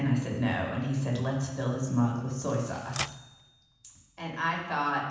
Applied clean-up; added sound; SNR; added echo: none; Typewriter; 13 dB; reverberation time 1.1 s.